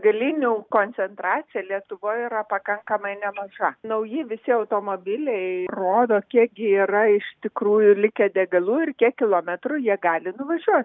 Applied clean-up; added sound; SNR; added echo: none; none; none; none.